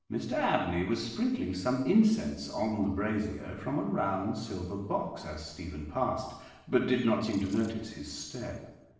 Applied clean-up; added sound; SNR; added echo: neural separator model SepFormer DNS4.